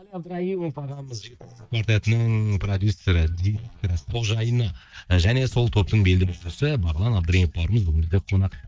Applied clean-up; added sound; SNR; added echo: neural mask model DeepFilterNet 3.